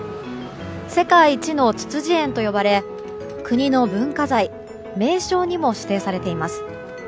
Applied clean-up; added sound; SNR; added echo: none; none; none; none.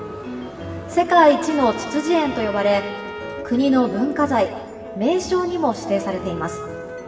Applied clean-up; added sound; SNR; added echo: none; Trumpet; 17 dB; reverberation time 2.0 s.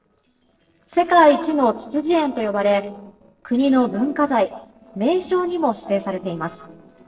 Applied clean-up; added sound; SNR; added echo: neural separator model SepFormer DNS4.